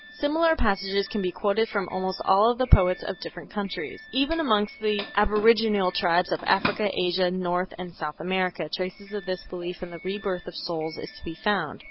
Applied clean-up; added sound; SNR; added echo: none; Doorbell; 17 dB; none.